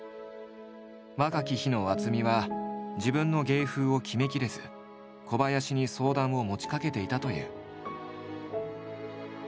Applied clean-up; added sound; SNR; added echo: none; none; none; none.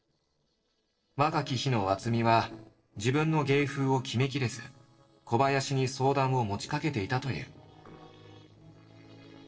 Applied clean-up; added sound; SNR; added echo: neural separator model SepFormer DNS4.